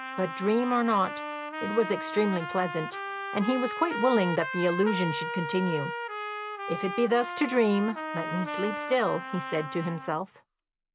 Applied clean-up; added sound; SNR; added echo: none; Trumpet; 7 dB; none.